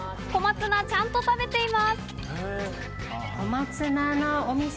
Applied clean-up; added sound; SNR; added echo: none; Scratching (performance technique); 18 dB; none.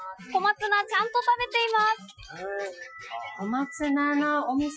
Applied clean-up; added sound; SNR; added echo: classical method Wiener filter.